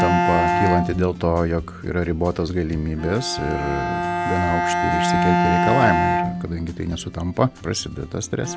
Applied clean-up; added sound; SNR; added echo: none; Bowed string instrument; 0 dB; none.